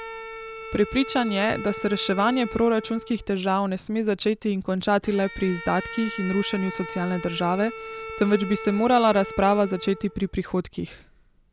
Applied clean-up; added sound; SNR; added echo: none; Bowed string instrument; 13 dB; none.